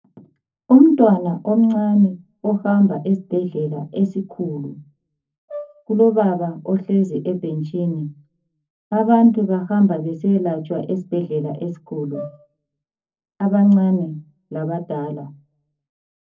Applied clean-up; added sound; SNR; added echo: neural separator model SepFormer DNS4.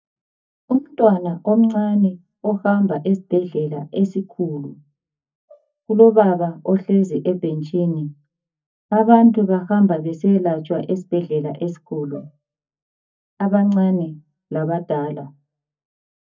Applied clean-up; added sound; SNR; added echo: neural mask model DeepFilterNet 3.